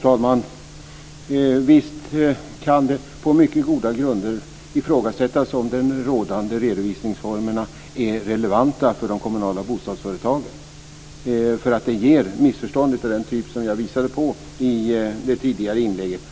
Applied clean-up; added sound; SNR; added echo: none; none; none; none.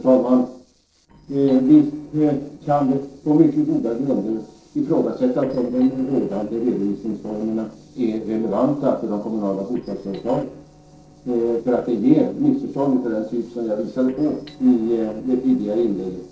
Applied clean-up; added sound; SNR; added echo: neural separator model SepFormer DNS4.